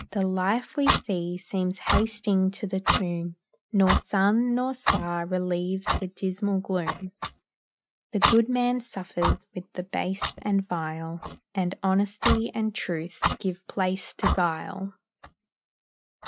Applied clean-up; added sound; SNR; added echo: neural mask model RNNoise.